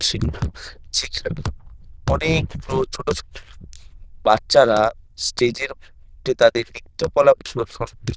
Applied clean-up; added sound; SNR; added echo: neural diffusion model UNIVERSE++.